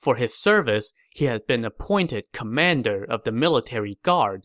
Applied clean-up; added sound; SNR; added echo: none; none; none; none.